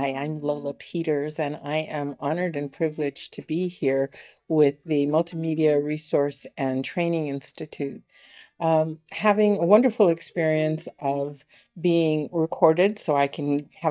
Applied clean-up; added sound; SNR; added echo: neural mask model DeepFilterNet 3.